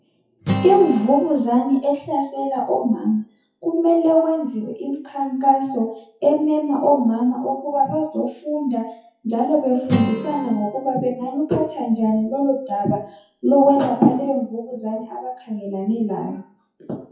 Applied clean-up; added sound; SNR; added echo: classical method WPE with log-MMSE.